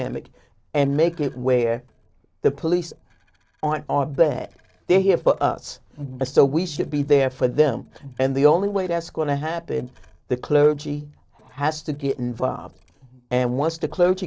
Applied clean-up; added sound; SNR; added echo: neural separator model SepFormer DNS4.